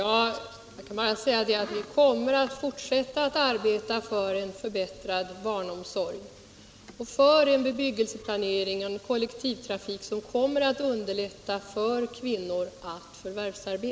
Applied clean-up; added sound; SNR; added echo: none; none; none; none.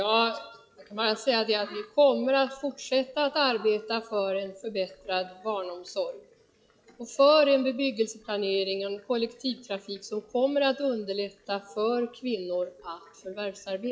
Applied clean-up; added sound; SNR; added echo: classical method log-MMSE.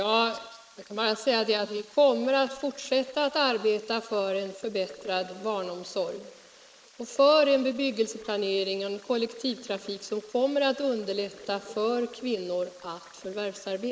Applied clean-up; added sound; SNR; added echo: neural mask model Resemble Enhance denoiser.